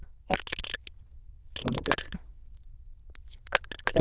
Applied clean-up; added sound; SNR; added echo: neural diffusion model UNIVERSE++.